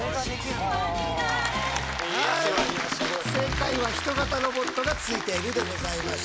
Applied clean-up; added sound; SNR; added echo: none; none; none; none.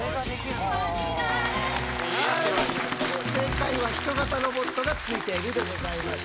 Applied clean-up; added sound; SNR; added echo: none; Wind instrument, woodwind instrument; 13 dB; none.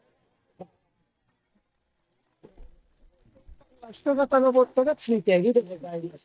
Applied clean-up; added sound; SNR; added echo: neural mask model DeepFilterNet 3.